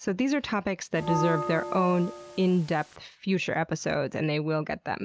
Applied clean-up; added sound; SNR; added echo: none; Bell; 6 dB; none.